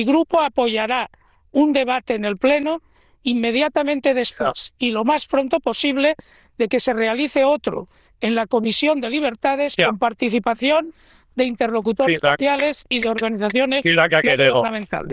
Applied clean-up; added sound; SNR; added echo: neural diffusion model UNIVERSE++.